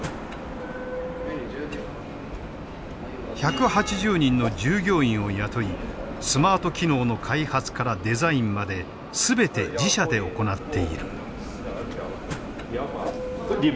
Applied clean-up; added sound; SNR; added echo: none; Bell + Whoosh, swoosh, swish; 10 dB; none.